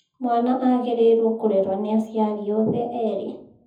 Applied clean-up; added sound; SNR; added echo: none; none; none; reverberation time 0.7 s.